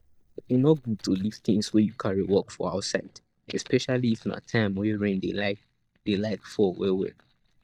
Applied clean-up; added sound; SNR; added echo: neural mask model DeepFilterNet 3.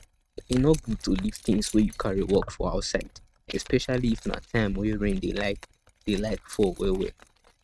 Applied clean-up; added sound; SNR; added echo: neural mask model RNNoise.